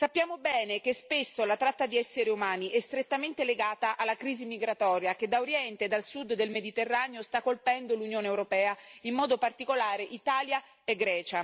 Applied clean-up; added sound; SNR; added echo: none; none; none; none.